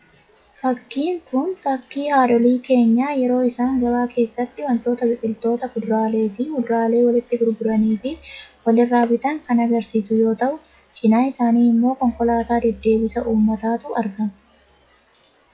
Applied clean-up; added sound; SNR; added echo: classical method log-MMSE.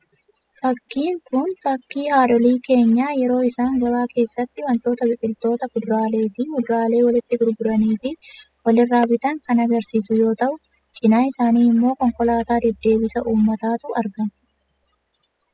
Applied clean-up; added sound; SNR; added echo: classical method spectral subtraction.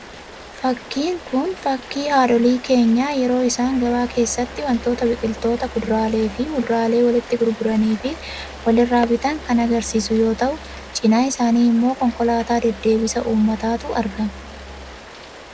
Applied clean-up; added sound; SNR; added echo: none; Musical instrument + Rain; 16 dB; none.